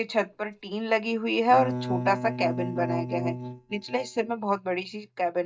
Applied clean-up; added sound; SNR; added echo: neural mask model DeepFilterNet 3.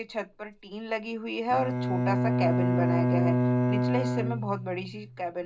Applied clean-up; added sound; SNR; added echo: none; Bowed string instrument; -4 dB; reverberation time 0.2 s.